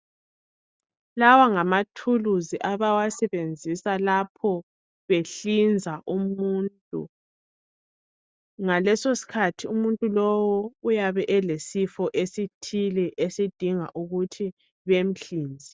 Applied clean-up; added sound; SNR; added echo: none; none; none; none.